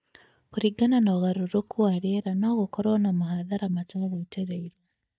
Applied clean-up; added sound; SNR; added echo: neural mask model DeepFilterNet 3.